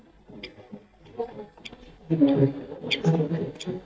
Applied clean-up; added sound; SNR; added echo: neural mask model DeepFilterNet 3.